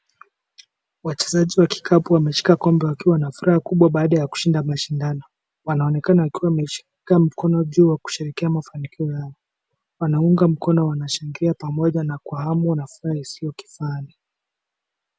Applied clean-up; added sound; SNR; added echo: none; none; none; none.